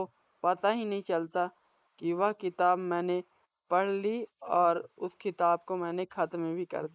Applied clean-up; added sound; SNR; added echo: neural mask model Resemble Enhance denoiser.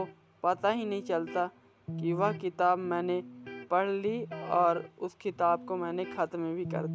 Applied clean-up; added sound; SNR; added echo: none; Electric guitar; 12 dB; none.